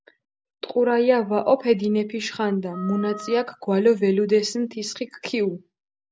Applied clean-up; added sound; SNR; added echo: none; Wind instrument, woodwind instrument; 18 dB; none.